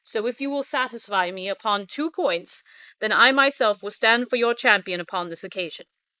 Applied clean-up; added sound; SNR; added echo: neural mask model Resemble Enhance denoiser.